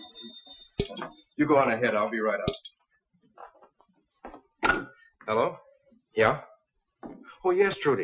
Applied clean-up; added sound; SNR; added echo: classical method Wiener filter.